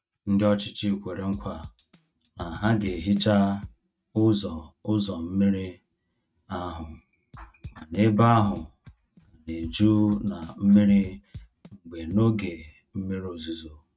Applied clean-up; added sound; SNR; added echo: neural mask model RNNoise.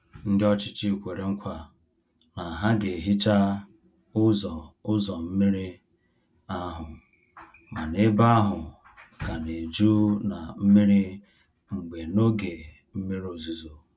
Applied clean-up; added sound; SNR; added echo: none; none; none; none.